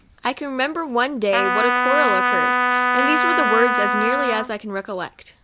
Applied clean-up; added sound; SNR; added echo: none; Trumpet; -4 dB; none.